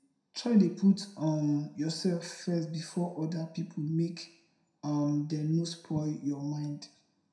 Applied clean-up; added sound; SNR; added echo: none; none; none; reverberation time 0.5 s.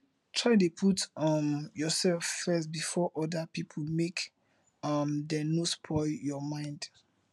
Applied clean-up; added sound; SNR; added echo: none; none; none; none.